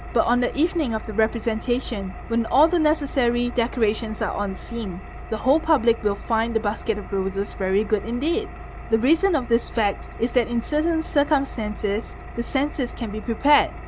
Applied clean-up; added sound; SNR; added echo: none; Engine; 12 dB; none.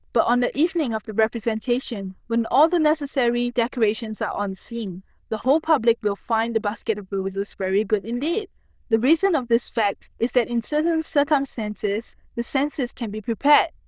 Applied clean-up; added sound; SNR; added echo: neural diffusion model UNIVERSE++.